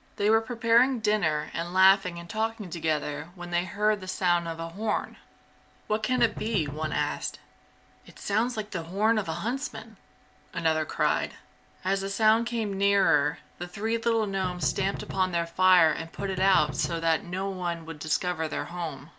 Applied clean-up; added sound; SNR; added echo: none; Knock; 10 dB; none.